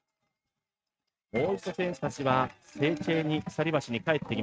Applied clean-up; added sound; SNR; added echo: neural mask model RNNoise.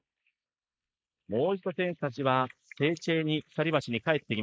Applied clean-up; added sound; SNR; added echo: neural mask model Resemble Enhance denoiser.